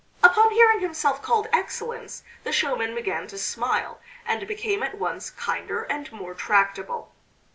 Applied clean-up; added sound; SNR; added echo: none; none; none; none.